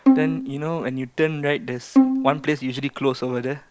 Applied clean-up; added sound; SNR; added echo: none; Bowed string instrument; -1 dB; none.